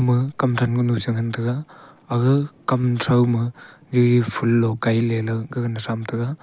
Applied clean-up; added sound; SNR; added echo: none; none; none; none.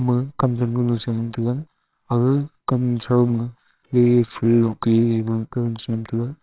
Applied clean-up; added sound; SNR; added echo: neural separator model SepFormer WHAMR!.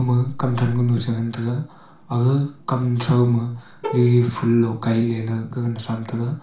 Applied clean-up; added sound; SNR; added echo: none; Bowed string instrument; 12 dB; reverberation time 0.4 s.